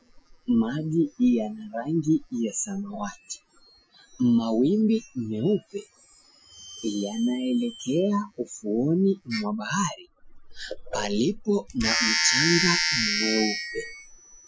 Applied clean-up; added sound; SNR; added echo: classical method Wiener filter.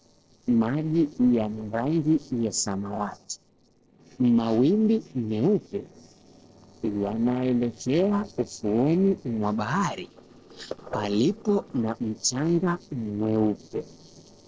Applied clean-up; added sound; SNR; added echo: neural separator model SepFormer DNS4.